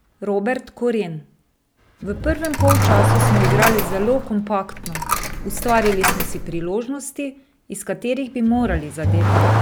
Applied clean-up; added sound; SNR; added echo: none; Coin (dropping) + Accelerating, revving, vroom / Car; -2 dB; none.